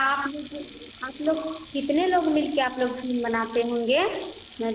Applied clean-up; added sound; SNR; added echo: none; Sink (filling or washing); 17 dB; none.